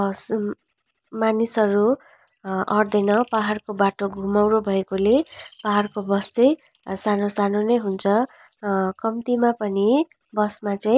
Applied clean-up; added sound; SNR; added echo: neural separator model SepFormer DNS4.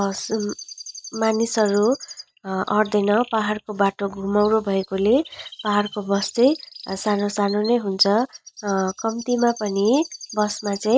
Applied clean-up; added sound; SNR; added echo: neural mask model RNNoise.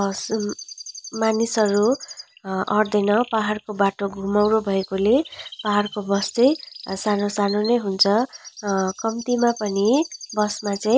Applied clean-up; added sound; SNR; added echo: none; Chirp, tweet; 17 dB; none.